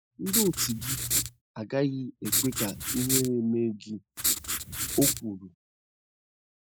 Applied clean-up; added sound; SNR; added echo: neural mask model Resemble Enhance denoiser.